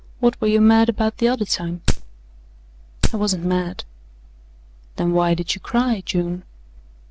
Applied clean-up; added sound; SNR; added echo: none; Wood; -1 dB; none.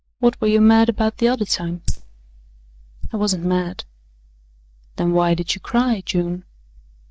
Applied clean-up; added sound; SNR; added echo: neural mask model DeepFilterNet 3.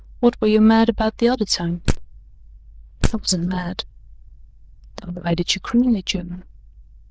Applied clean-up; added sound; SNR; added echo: neural diffusion model UNIVERSE++.